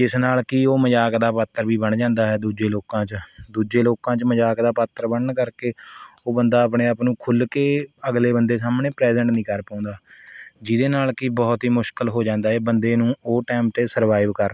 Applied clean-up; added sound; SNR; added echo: none; none; none; none.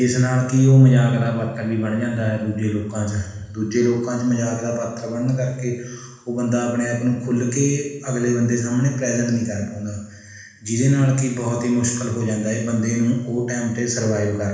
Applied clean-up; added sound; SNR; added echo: none; none; none; reverberation time 1.1 s.